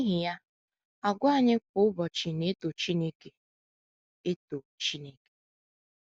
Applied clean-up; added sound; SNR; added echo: none; none; none; none.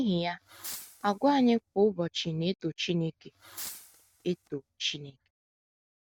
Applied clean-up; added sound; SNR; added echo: none; Fireworks; 17 dB; none.